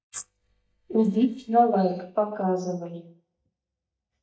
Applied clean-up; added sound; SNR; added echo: neural mask model DeepFilterNet 3.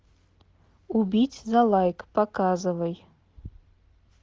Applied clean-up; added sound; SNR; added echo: none; none; none; none.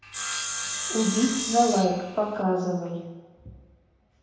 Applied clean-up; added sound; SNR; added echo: none; Sawing; 5 dB; reverberation time 0.9 s.